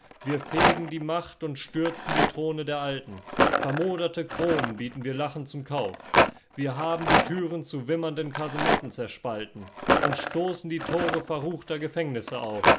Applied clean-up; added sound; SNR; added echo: none; Rattle; -2 dB; none.